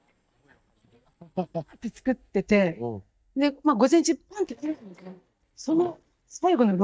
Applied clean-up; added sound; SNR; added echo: neural mask model DeepFilterNet 3.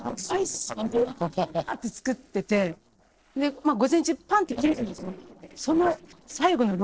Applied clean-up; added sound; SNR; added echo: neural separator model SepFormer DNS4.